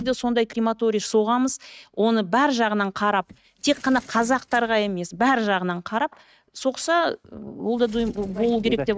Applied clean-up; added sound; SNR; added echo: neural mask model RNNoise.